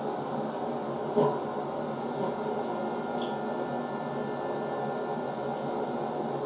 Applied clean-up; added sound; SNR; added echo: none; Wind instrument, woodwind instrument; 15 dB; reverberation time 0.6 s.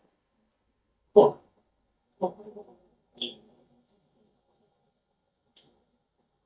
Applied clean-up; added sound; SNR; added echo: neural mask model DeepFilterNet 3.